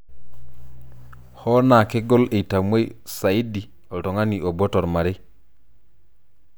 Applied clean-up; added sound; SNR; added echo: none; none; none; none.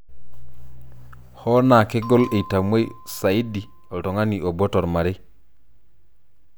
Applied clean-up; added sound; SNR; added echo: none; Bell; 18 dB; none.